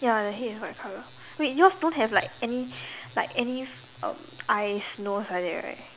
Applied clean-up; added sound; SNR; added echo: none; none; none; none.